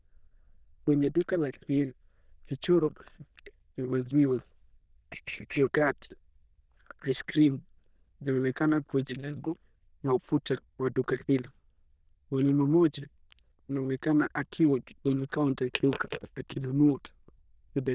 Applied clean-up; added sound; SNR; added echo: neural diffusion model UNIVERSE++.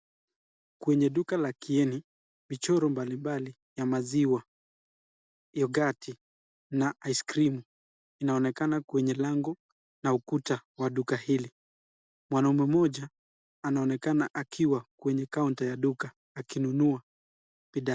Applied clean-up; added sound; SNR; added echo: none; none; none; none.